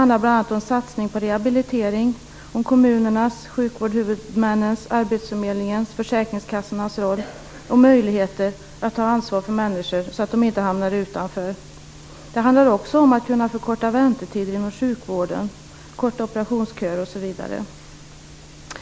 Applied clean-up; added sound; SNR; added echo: none; none; none; none.